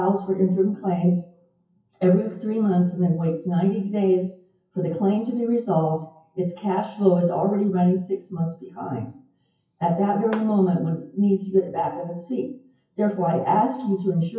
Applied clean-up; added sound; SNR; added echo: classical method WPE with log-MMSE.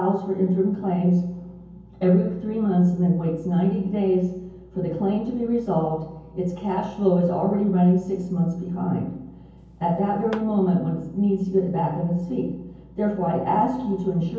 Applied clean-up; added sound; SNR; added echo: none; Tap / Hammer; 19 dB; reverberation time 0.9 s.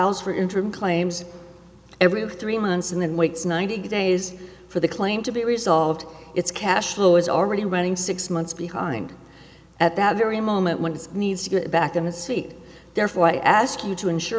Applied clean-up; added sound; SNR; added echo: none; none; none; none.